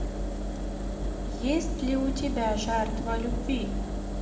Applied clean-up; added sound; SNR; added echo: none; Engine; 0 dB; reverberation time 0.8 s.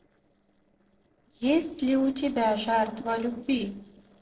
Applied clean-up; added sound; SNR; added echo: neural separator model SepFormer DNS4.